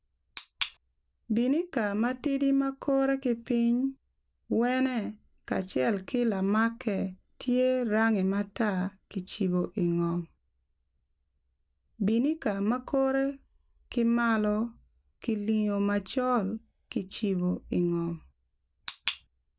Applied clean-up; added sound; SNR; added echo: none; none; none; none.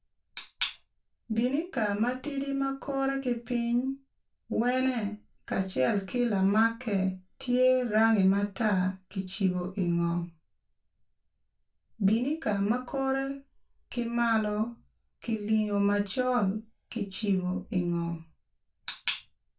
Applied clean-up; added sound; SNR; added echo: none; none; none; reverberation time 0.2 s.